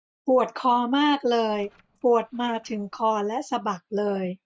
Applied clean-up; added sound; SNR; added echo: neural mask model DeepFilterNet 3.